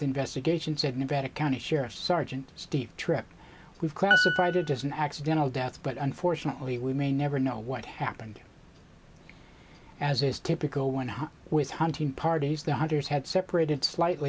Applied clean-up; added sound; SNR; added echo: none; Piano; -1 dB; none.